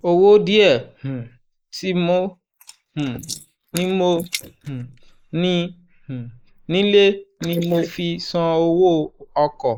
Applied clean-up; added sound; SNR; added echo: neural mask model Resemble Enhance denoiser.